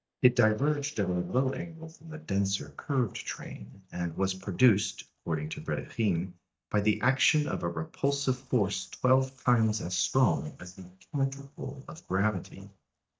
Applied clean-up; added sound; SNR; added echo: neural mask model DeepFilterNet 3.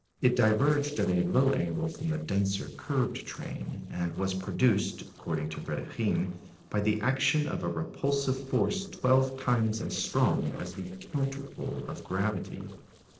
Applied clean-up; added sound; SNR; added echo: neural separator model SepFormer DNS4.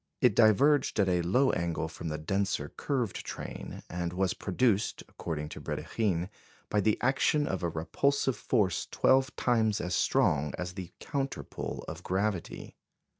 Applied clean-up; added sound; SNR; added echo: none; none; none; none.